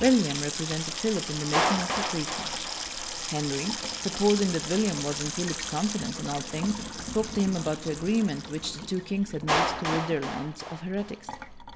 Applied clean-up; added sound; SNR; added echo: none; Clapping + Sink (filling or washing) / Water tap, faucet; 3 dB; none.